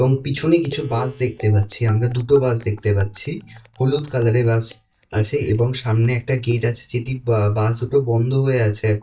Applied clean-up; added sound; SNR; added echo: neural mask model DeepFilterNet 3.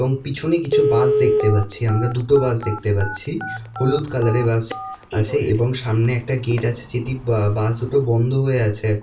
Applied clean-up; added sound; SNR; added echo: none; Telephone; 7 dB; reverberation time 0.3 s.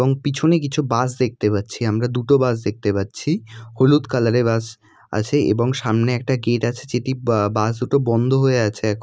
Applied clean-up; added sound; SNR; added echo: none; none; none; none.